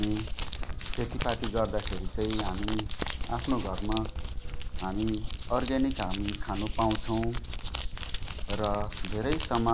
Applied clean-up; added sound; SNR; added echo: none; Crumpling, crinkling; 0 dB; none.